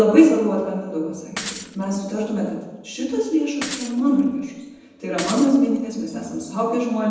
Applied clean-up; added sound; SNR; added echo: none; Shatter / Crushing; 14 dB; reverberation time 1.1 s.